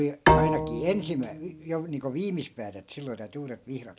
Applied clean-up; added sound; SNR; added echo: none; Bowed string instrument; -4 dB; none.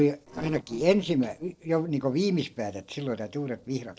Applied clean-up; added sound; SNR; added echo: neural separator model SepFormer DNS4.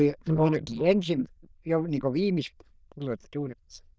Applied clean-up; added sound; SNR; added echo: neural diffusion model UNIVERSE++.